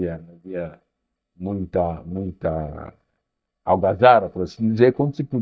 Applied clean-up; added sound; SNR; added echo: neural mask model DeepFilterNet 3.